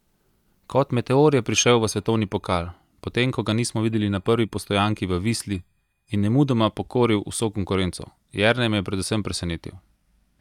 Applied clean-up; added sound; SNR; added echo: neural mask model DeepFilterNet 3.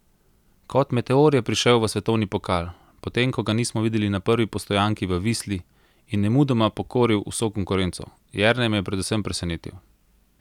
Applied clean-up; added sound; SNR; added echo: none; none; none; none.